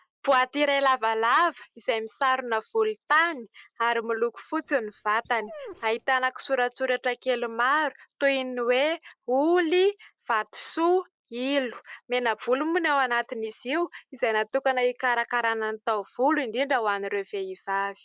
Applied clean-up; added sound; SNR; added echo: neural mask model Resemble Enhance denoiser.